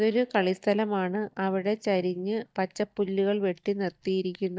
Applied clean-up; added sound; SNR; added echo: neural mask model DeepFilterNet 3.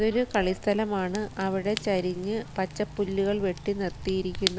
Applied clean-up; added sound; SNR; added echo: none; Fire / Rain; 10 dB; none.